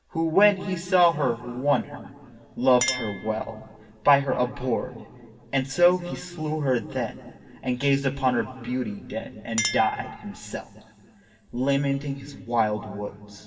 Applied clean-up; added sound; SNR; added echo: none; Chink, clink; 15 dB; reverberation time 2.6 s.